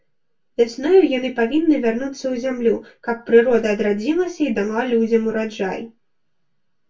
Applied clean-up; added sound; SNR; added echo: none; none; none; reverberation time 0.1 s.